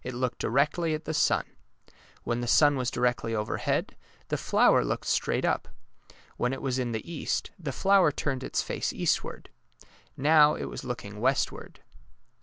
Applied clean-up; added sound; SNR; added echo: none; none; none; none.